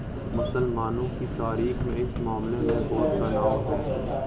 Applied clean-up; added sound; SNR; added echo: none; Subway, metro, underground; -1 dB; none.